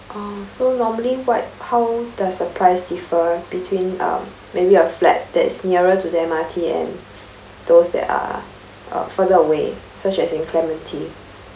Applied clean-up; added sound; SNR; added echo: none; none; none; none.